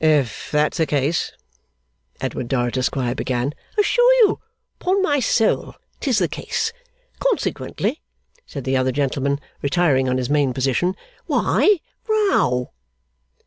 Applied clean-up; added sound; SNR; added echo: none; none; none; none.